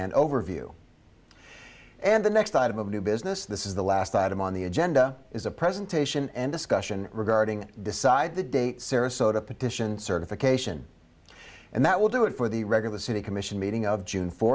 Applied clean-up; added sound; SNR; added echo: none; none; none; none.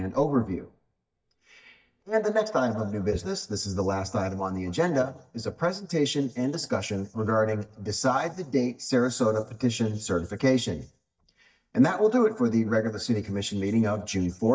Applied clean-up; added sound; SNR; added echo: neural mask model DeepFilterNet 3.